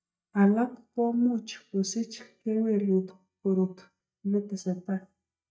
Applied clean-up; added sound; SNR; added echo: neural mask model DeepFilterNet 3.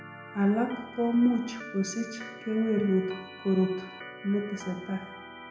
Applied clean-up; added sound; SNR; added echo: none; Organ; 15 dB; reverberation time 0.8 s.